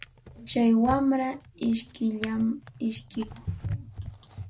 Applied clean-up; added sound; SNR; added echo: none; Drawer open or close; 11 dB; none.